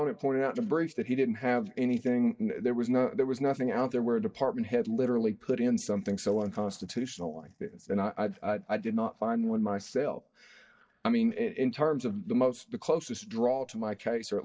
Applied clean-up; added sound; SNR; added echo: neural mask model DeepFilterNet 3.